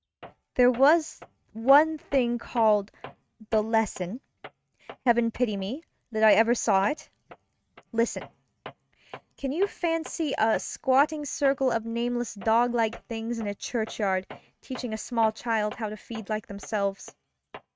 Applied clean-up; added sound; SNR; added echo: neural mask model RNNoise.